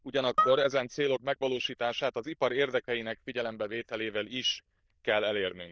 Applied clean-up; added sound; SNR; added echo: neural diffusion model UNIVERSE++.